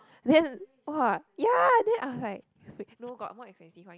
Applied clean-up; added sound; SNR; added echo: none; none; none; none.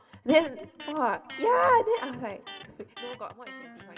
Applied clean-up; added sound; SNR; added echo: none; Electric guitar; 17 dB; reverberation time 1.8 s.